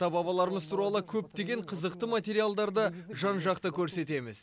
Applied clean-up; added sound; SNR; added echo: none; none; none; none.